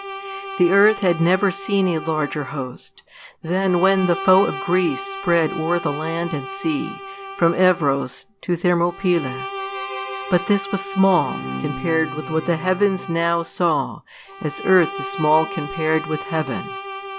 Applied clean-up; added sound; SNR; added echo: none; Bowed string instrument + Bowed string instrument; 11 dB; none.